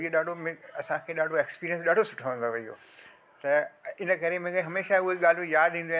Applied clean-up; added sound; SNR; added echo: none; none; none; none.